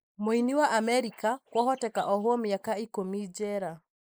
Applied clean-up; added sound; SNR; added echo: neural mask model Resemble Enhance denoiser.